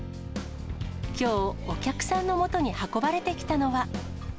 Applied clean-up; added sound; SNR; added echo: none; none; none; none.